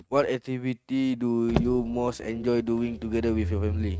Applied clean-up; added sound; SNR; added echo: neural mask model RNNoise.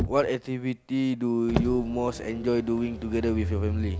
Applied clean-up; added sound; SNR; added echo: none; Motor vehicle (road); 5 dB; none.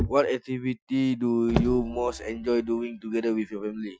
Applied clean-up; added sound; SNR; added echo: classical method Wiener filter.